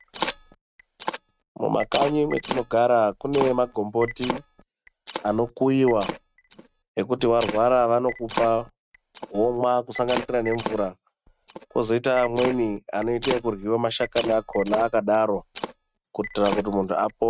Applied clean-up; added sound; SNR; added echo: neural mask model RNNoise.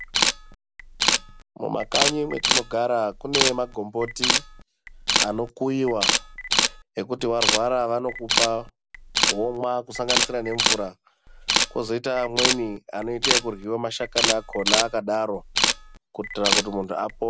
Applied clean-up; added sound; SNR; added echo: none; Camera; -2 dB; none.